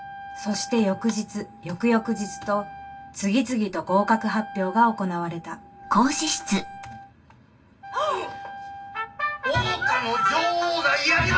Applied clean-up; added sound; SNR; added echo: none; Wind instrument, woodwind instrument; 16 dB; reverberation time 0.2 s.